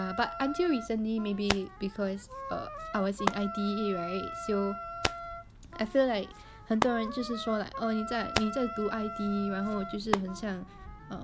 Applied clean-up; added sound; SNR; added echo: none; Wind instrument, woodwind instrument + Hands; 6 dB; none.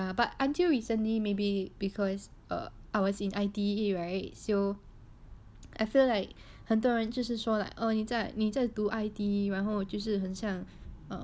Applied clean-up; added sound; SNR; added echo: none; none; none; none.